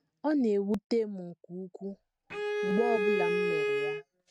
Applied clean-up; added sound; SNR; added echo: neural mask model RNNoise.